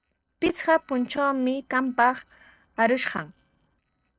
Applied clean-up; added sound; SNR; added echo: neural separator model SepFormer DNS4.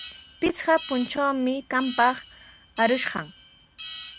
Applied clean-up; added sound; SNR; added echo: none; Alarm; 15 dB; none.